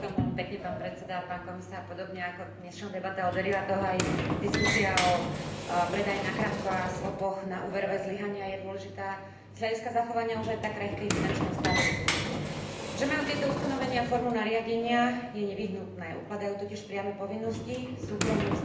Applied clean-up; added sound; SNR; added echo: none; Sliding door; 2 dB; reverberation time 0.8 s.